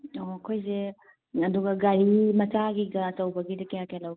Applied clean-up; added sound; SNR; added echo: none; none; none; none.